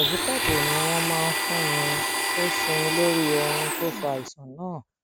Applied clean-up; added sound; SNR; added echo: none; Domestic sounds, home sounds; -2 dB; none.